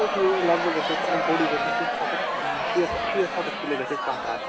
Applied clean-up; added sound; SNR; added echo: none; Crowd; -1 dB; reverberation time 2.2 s.